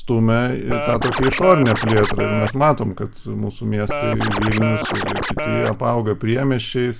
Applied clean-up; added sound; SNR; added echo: none; Scratching (performance technique); 4 dB; none.